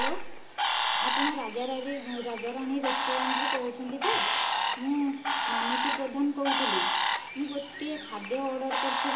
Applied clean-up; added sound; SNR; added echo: none; Bird; -3 dB; reverberation time 0.2 s.